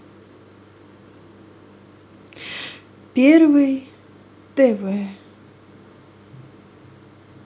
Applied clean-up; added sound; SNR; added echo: none; none; none; none.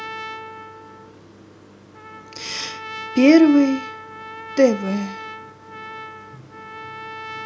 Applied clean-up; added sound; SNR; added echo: none; Trumpet; 13 dB; none.